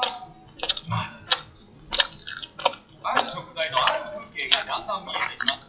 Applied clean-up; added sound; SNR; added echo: classical method WPE with log-MMSE.